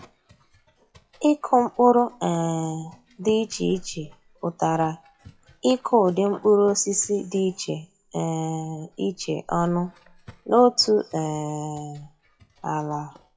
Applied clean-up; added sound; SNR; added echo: classical method WPE with log-MMSE.